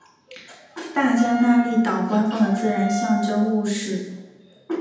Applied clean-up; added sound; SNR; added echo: none; Wind instrument, woodwind instrument; 9 dB; reverberation time 0.9 s.